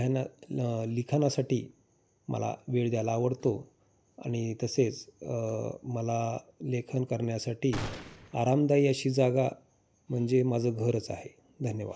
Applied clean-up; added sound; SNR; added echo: none; Gunshot, gunfire; 11 dB; none.